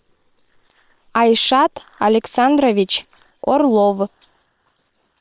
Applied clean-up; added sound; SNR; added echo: neural separator model SepFormer WHAM!.